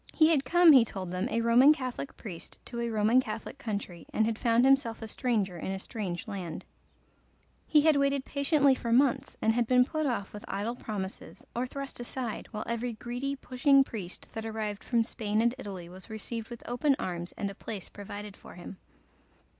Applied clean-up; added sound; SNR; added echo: none; none; none; none.